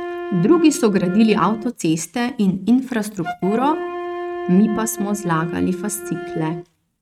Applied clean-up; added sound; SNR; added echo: neural mask model RNNoise.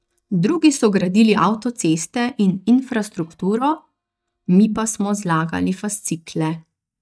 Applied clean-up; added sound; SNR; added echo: neural mask model DeepFilterNet 3.